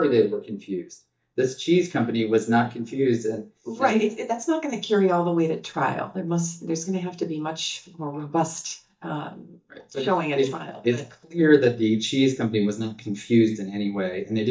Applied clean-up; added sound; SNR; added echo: neural mask model DeepFilterNet 3.